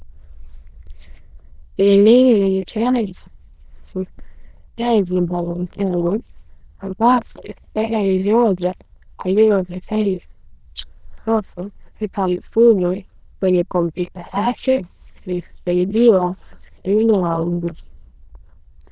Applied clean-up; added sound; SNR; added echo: neural diffusion model UNIVERSE++.